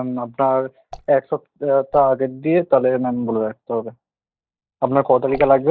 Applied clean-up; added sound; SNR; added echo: neural mask model DeepFilterNet 3.